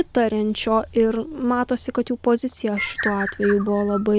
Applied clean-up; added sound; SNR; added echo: none; Bird; 13 dB; none.